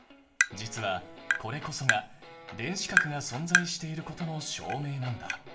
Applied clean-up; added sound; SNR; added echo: none; Tap; -2 dB; reverberation time 0.7 s.